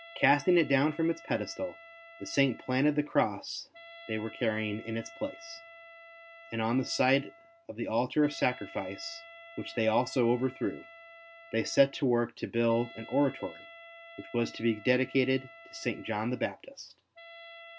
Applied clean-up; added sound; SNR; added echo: none; Wind instrument, woodwind instrument; 20 dB; none.